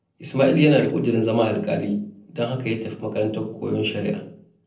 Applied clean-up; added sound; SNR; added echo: neural separator model SepFormer DNS4.